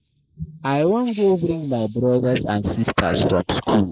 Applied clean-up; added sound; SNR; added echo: neural mask model Resemble Enhance denoiser.